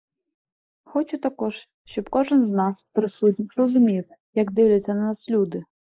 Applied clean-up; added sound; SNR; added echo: neural mask model Resemble Enhance denoiser.